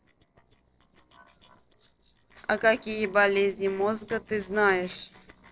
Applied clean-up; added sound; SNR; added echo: neural separator model SepFormer DNS4.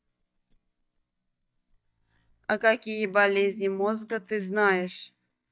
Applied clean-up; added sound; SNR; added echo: neural mask model DeepFilterNet 3.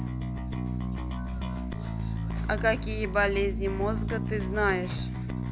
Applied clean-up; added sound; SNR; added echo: none; Bass guitar; -1 dB; none.